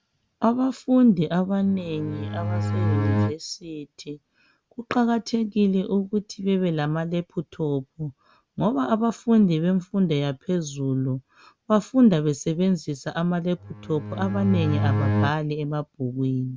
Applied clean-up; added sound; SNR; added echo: none; Bowed string instrument; 1 dB; none.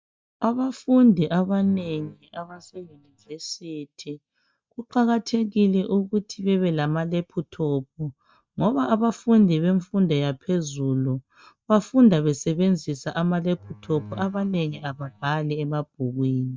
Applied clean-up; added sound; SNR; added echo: neural mask model DeepFilterNet 3.